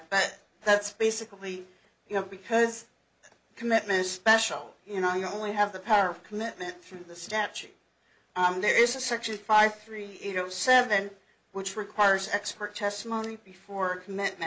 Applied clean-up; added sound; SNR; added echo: none; none; none; none.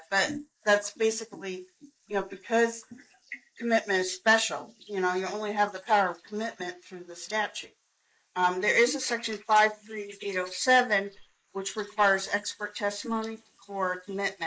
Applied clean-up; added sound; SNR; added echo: neural mask model Resemble Enhance denoiser.